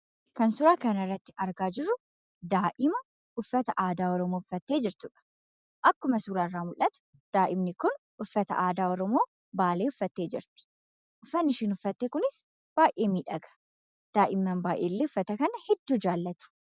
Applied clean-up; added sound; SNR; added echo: none; none; none; none.